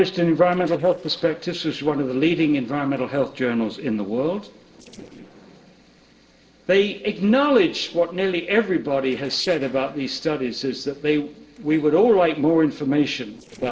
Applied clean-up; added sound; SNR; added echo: neural separator model SepFormer DNS4.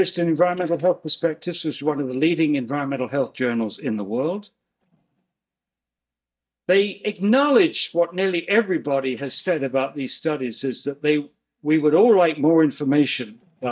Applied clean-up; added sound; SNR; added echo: neural mask model DeepFilterNet 3.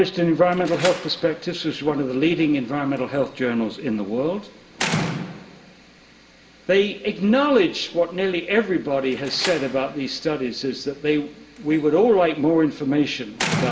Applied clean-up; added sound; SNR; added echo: none; Slam; 12 dB; reverberation time 1.1 s.